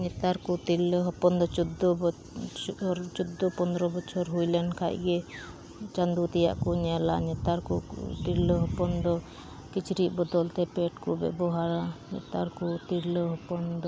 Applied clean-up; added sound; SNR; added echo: none; none; none; none.